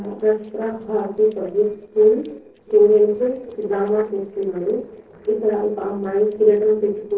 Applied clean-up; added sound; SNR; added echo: neural separator model SepFormer DNS4.